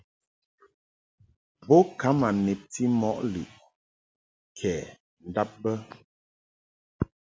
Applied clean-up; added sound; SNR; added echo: none; none; none; none.